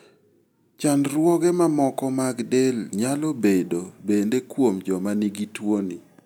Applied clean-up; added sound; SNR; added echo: none; none; none; none.